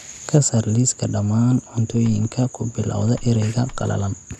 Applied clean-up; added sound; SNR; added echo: none; Bird; 15 dB; none.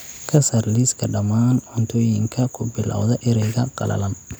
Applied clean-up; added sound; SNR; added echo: none; none; none; none.